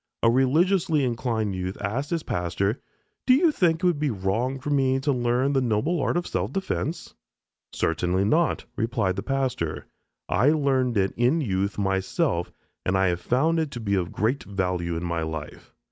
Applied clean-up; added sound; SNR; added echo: none; none; none; none.